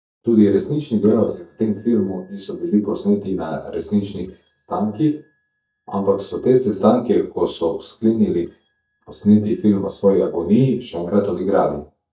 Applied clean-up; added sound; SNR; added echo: neural mask model DeepFilterNet 3.